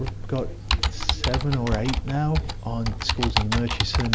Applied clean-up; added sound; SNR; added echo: none; Computer keyboard; -1 dB; none.